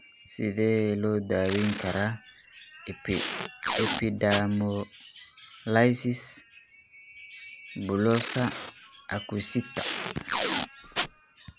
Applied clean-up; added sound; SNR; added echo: none; Packing tape, duct tape; -2 dB; none.